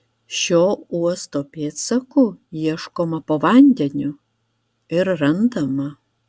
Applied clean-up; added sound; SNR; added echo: none; none; none; none.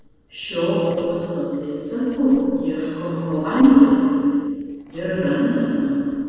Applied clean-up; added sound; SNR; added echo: neural separator model SepFormer DNS4.